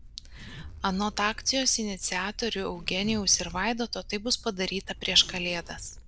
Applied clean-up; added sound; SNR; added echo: none; Zipper (clothing); 15 dB; none.